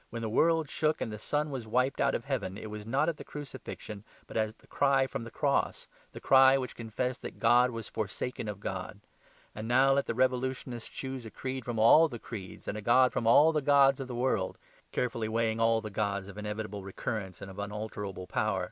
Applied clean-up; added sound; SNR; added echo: none; none; none; none.